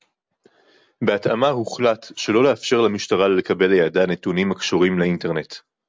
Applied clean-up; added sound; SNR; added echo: none; none; none; none.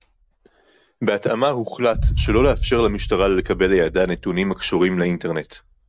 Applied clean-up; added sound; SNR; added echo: none; Boom; 7 dB; none.